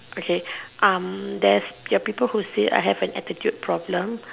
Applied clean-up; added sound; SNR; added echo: none; none; none; none.